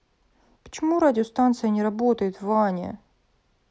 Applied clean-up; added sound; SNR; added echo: none; none; none; none.